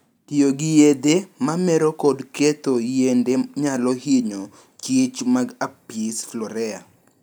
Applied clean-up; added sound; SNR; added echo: none; none; none; none.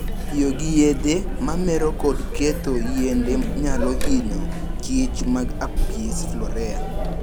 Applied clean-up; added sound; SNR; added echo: none; Chatter; -1 dB; none.